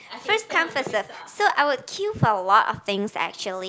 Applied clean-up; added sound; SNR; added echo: none; none; none; none.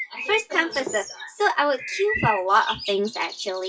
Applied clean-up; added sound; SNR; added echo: classical method WPE with log-MMSE.